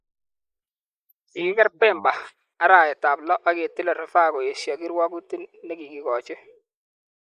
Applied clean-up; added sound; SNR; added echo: neural mask model Resemble Enhance denoiser.